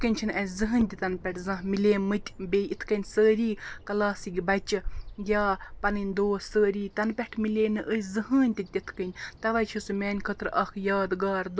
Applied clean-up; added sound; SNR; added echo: none; Bird vocalization, bird call, bird song; 15 dB; none.